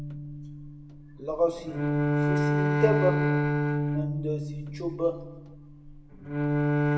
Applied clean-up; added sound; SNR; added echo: none; Bowed string instrument; -5 dB; reverberation time 0.9 s.